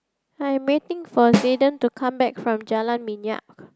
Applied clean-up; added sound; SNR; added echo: none; Snare drum; 4 dB; none.